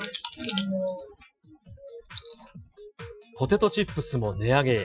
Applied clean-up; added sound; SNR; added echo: classical method Wiener filter.